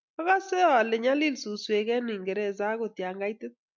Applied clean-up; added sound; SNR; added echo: none; none; none; none.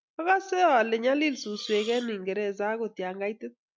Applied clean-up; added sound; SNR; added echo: none; Hiss; 16 dB; none.